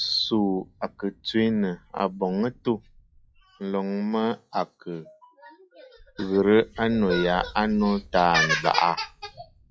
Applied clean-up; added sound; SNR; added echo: classical method log-MMSE.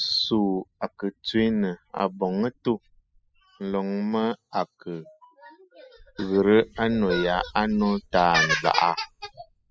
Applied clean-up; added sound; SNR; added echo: classical method spectral subtraction.